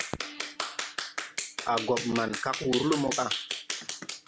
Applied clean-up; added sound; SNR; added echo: none; Clapping; 4 dB; none.